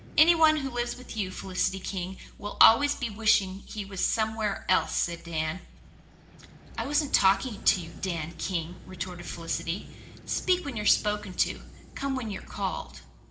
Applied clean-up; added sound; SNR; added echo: none; Vehicle; 20 dB; reverberation time 1.2 s.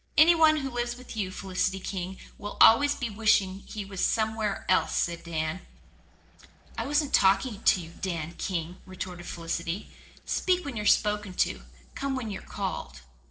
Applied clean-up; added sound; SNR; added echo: neural separator model SepFormer DNS4.